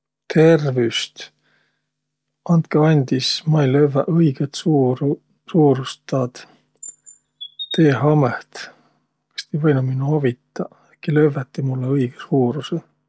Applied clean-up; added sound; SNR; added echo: none; Chirp, tweet; 16 dB; none.